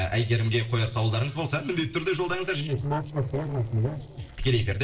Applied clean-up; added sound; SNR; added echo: neural separator model SepFormer DNS4.